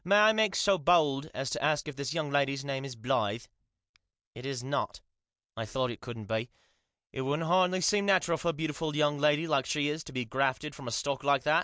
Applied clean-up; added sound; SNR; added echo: none; none; none; none.